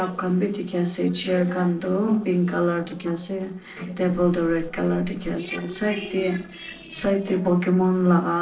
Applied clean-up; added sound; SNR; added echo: neural separator model SepFormer DNS4.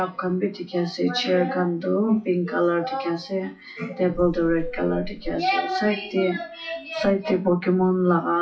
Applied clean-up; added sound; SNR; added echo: classical method WPE with log-MMSE.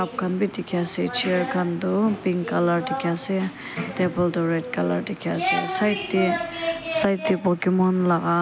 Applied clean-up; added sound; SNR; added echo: none; none; none; none.